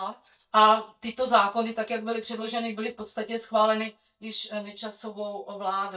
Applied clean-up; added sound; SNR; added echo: neural mask model DeepFilterNet 3.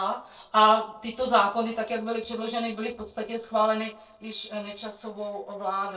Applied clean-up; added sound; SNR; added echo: neural separator model SepFormer DNS4.